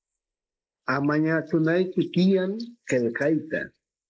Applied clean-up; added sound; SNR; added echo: neural mask model Resemble Enhance denoiser.